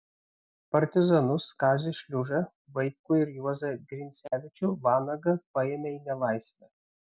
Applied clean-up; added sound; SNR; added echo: none; none; none; none.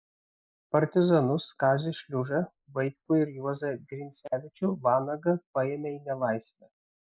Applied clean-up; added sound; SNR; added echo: neural mask model Resemble Enhance denoiser.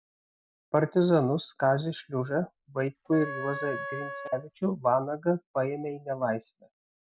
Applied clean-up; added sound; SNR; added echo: none; Wind instrument, woodwind instrument; 10 dB; none.